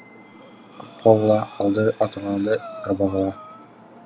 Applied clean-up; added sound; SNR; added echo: none; Bicycle bell + Breathing; 20 dB; none.